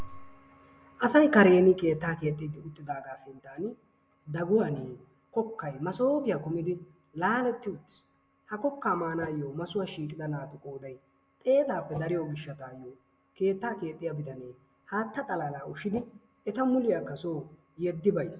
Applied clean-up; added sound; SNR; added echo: none; Whoosh, swoosh, swish; 14 dB; none.